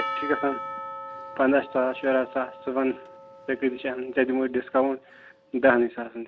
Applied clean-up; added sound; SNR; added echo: none; Percussion; 12 dB; none.